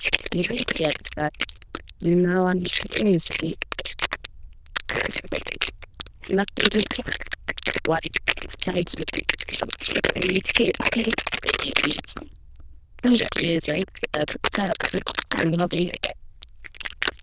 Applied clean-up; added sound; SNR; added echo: neural diffusion model UNIVERSE++.